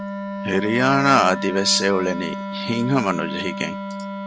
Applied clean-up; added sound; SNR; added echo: none; Wind instrument, woodwind instrument; 7 dB; none.